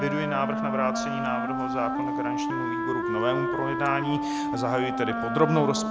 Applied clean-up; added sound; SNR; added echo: none; Wind instrument, woodwind instrument; 0 dB; none.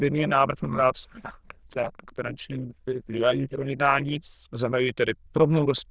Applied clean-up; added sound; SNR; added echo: neural diffusion model UNIVERSE++.